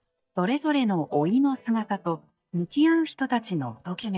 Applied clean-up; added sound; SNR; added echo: neural mask model DeepFilterNet 3.